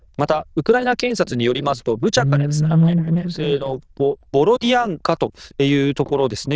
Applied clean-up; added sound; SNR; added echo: neural diffusion model UNIVERSE++.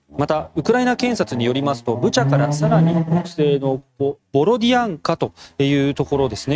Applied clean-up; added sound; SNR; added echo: neural mask model RNNoise.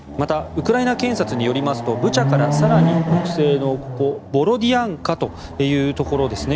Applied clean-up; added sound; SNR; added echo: none; Chatter / Car passing by / Motorcycle / Traffic noise, roadway noise / Accelerating, revving, vroom; 3 dB; none.